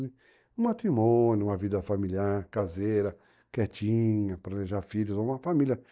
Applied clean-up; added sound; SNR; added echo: neural mask model DeepFilterNet 3.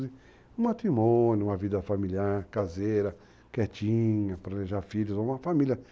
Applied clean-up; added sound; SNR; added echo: none; Cowbell; 19 dB; none.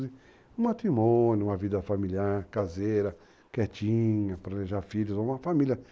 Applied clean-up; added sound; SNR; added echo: neural mask model Resemble Enhance denoiser.